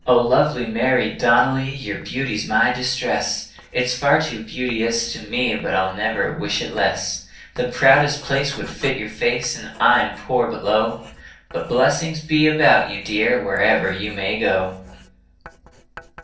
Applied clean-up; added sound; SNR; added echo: neural separator model SepFormer DNS4.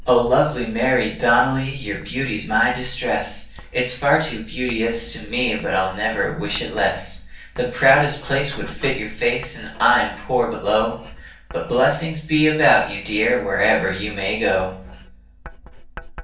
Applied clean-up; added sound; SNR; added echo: none; Writing; 18 dB; reverberation time 0.6 s.